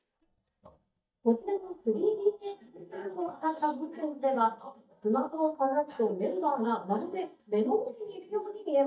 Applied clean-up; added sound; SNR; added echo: neural mask model DeepFilterNet 3.